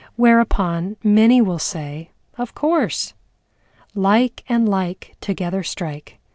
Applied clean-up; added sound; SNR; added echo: none; none; none; none.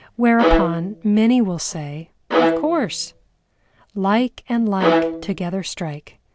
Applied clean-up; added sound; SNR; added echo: none; Bowed string instrument; 2 dB; none.